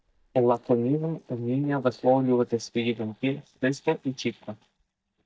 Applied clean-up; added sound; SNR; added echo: neural mask model DeepFilterNet 3.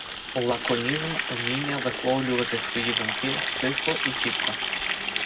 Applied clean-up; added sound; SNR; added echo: none; Water tap, faucet; -1 dB; reverberation time 0.4 s.